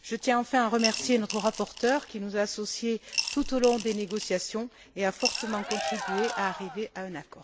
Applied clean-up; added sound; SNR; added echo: none; Cheering + Coin (dropping) / Glass; 7 dB; none.